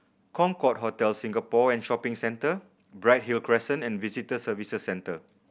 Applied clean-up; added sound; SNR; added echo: none; none; none; none.